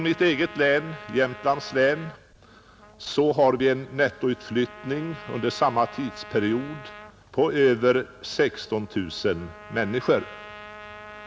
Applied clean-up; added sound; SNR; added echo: none; Trumpet; 19 dB; none.